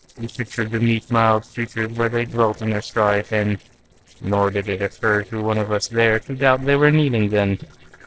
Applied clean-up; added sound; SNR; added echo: neural separator model SepFormer DNS4.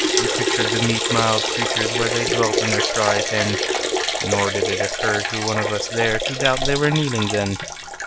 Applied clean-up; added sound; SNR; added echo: none; Liquid; -1 dB; none.